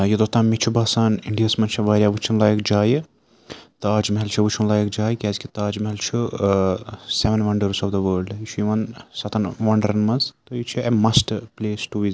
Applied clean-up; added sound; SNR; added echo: none; none; none; none.